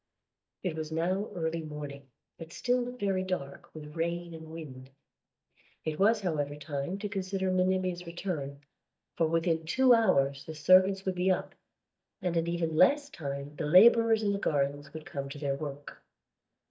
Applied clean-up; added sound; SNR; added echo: neural mask model DeepFilterNet 3.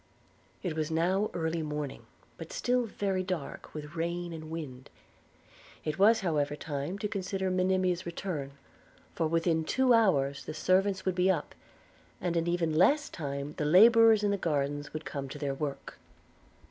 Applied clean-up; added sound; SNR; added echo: none; none; none; none.